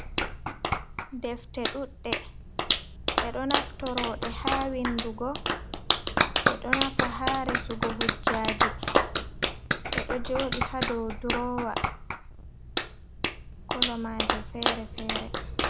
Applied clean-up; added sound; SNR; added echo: none; Clapping; -5 dB; none.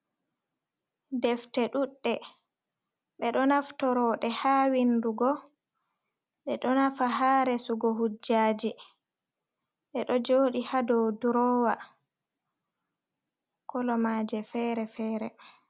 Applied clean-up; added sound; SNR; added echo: none; none; none; none.